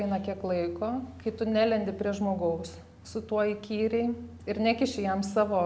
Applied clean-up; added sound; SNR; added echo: none; Idling / Engine starting / Accelerating, revving, vroom / Car; 20 dB; none.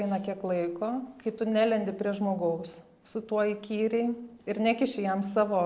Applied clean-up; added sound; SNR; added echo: neural separator model SepFormer DNS4.